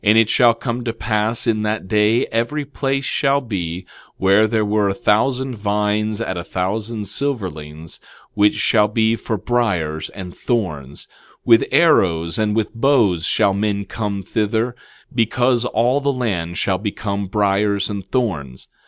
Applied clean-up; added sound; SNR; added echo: none; none; none; none.